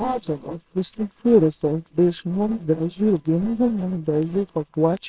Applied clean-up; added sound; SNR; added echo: neural separator model SepFormer WHAMR!.